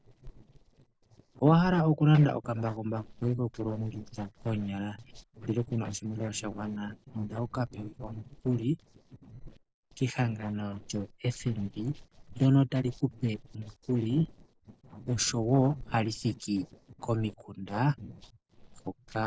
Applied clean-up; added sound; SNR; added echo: neural separator model SepFormer DNS4.